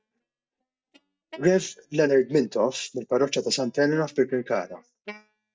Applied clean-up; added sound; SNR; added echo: neural mask model DeepFilterNet 3.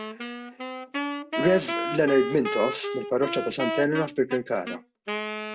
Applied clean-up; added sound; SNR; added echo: none; Wind instrument, woodwind instrument; 5 dB; none.